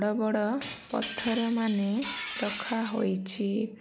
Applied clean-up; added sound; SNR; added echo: none; Glass; 8 dB; none.